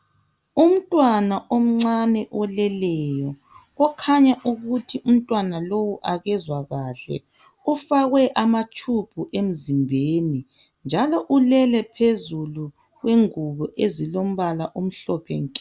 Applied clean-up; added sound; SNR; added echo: none; none; none; none.